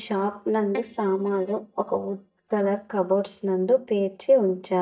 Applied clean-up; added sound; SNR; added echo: neural mask model DeepFilterNet 3.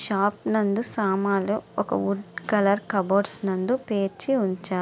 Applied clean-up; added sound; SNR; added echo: none; none; none; none.